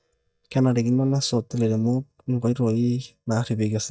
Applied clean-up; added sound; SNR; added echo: neural mask model DeepFilterNet 3.